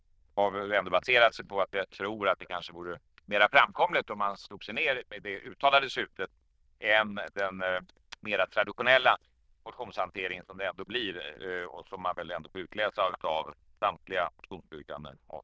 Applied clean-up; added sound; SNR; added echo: neural diffusion model UNIVERSE++.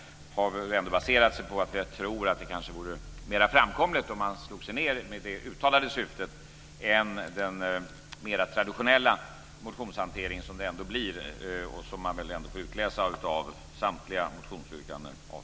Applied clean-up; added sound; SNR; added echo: none; Rattle / Engine starting / Car; 18 dB; none.